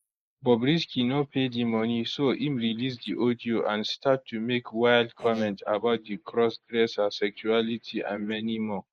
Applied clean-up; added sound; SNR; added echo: neural mask model Resemble Enhance denoiser.